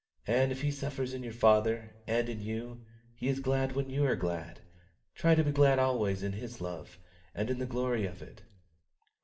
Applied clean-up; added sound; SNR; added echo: none; none; none; reverberation time 0.8 s.